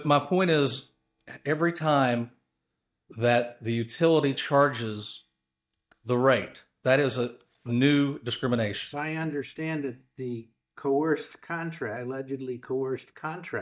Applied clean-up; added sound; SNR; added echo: neural mask model DeepFilterNet 3.